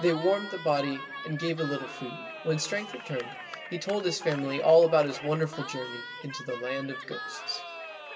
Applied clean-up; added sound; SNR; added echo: none; Cheering; 12 dB; reverberation time 2.4 s.